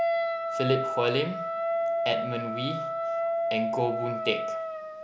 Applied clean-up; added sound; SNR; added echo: none; Wind instrument, woodwind instrument; -2 dB; none.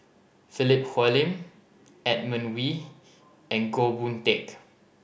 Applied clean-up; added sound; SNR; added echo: none; none; none; none.